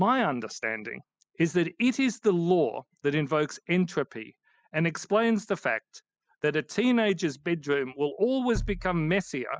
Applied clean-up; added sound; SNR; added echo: classical method spectral subtraction.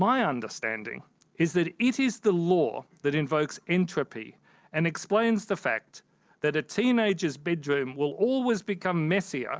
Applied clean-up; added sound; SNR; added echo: none; none; none; none.